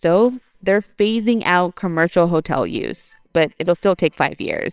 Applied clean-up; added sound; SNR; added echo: neural separator model SepFormer WHAMR!.